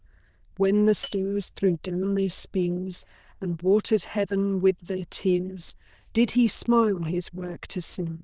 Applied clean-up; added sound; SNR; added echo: neural diffusion model UNIVERSE++.